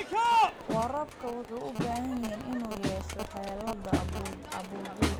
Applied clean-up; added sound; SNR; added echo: none; Crowd; -4 dB; none.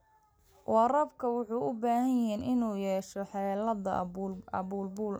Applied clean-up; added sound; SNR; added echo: none; none; none; none.